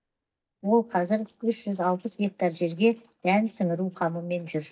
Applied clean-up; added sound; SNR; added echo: neural mask model DeepFilterNet 3.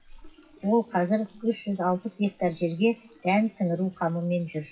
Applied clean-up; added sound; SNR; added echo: classical method WPE with log-MMSE.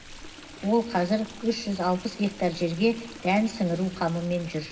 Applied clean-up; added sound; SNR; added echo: none; Stream; 17 dB; reverberation time 0.4 s.